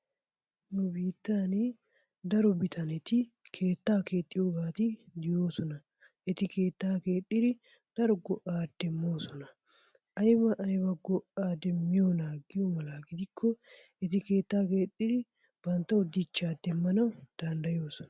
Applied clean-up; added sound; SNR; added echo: none; none; none; none.